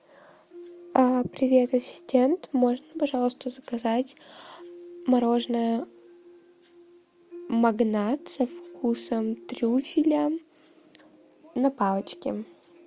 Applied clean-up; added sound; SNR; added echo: none; none; none; none.